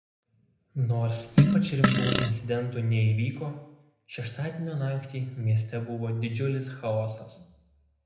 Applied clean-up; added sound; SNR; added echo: none; Fart; -5 dB; reverberation time 0.8 s.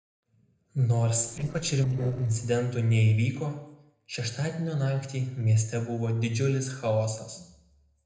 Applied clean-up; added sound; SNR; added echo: neural separator model SepFormer DNS4.